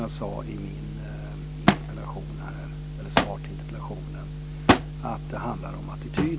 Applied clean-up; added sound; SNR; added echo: none; Thump, thud; -3 dB; none.